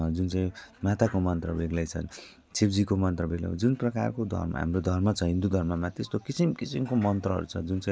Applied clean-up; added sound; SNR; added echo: none; none; none; none.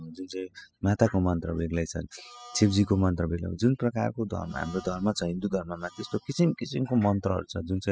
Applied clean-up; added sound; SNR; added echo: classical method spectral subtraction.